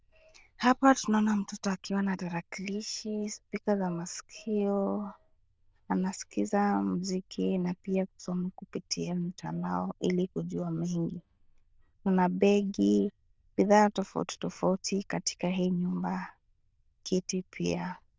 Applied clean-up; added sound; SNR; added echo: neural diffusion model UNIVERSE++.